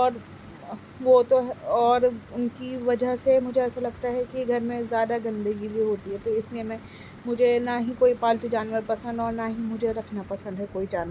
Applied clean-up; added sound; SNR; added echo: none; none; none; none.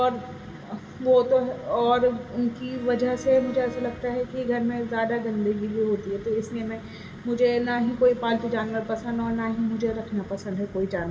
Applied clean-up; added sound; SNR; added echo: none; Bowed string instrument; 17 dB; reverberation time 1.6 s.